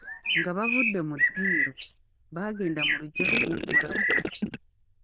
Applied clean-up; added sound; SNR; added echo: neural diffusion model UNIVERSE++.